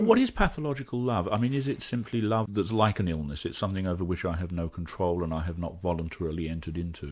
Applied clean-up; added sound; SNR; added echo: none; none; none; none.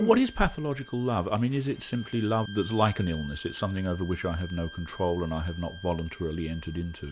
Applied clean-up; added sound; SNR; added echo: none; Bowed string instrument; 18 dB; none.